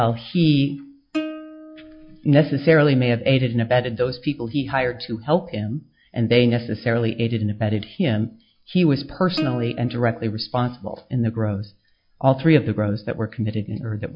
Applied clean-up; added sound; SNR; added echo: classical method log-MMSE.